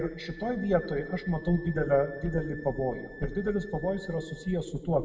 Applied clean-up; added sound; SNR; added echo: none; Wind instrument, woodwind instrument; 19 dB; reverberation time 1.0 s.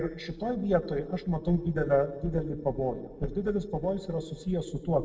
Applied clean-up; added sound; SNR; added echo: neural separator model SepFormer DNS4.